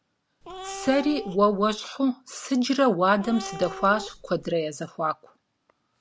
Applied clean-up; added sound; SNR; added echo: none; Cat; 13 dB; none.